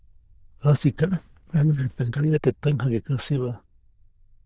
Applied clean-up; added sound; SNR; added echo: neural diffusion model UNIVERSE++.